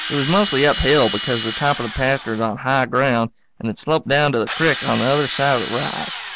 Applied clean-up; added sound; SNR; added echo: none; Drill; 10 dB; none.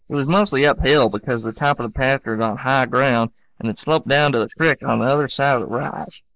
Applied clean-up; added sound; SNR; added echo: neural mask model Resemble Enhance denoiser.